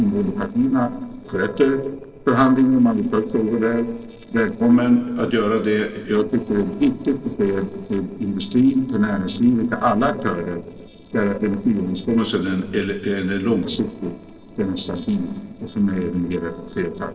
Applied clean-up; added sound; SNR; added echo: neural separator model SepFormer DNS4.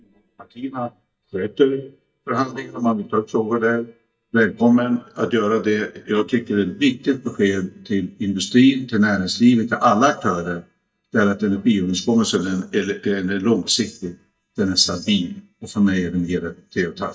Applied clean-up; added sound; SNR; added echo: neural mask model DeepFilterNet 3.